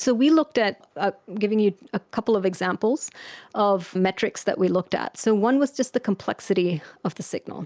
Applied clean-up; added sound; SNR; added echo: none; none; none; none.